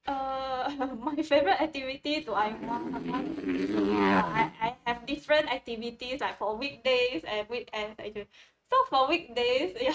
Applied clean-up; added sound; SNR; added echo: neural mask model RNNoise.